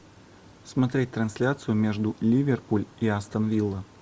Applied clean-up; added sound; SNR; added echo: none; none; none; none.